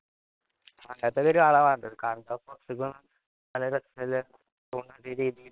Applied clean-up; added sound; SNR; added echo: neural separator model SepFormer WHAM!.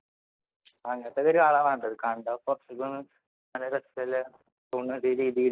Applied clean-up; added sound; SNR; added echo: neural mask model DeepFilterNet 3.